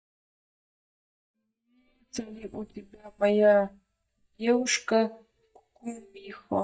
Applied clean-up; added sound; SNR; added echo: neural mask model DeepFilterNet 3.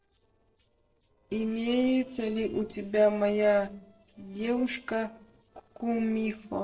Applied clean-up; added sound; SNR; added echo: neural separator model SepFormer DNS4.